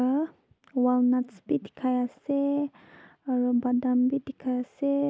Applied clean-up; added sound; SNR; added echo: none; none; none; none.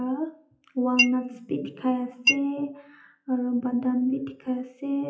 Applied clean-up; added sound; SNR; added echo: classical method WPE with log-MMSE.